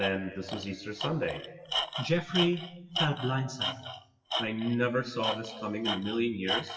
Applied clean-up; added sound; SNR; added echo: classical method WPE with log-MMSE.